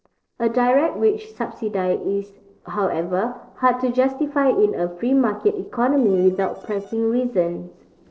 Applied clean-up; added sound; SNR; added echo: neural separator model SepFormer DNS4.